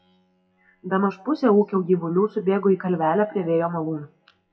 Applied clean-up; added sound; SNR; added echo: classical method WPE with log-MMSE.